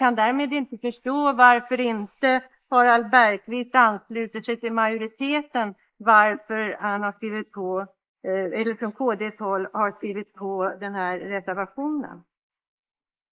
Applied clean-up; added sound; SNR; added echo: neural mask model Resemble Enhance denoiser.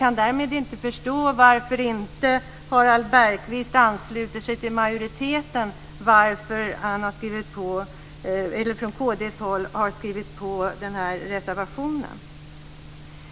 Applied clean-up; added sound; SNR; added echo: none; none; none; none.